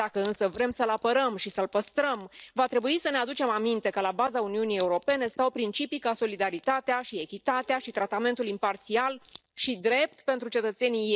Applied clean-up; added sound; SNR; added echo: neural mask model DeepFilterNet 3.